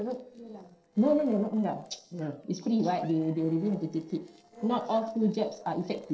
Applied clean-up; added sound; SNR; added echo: neural separator model SepFormer DNS4.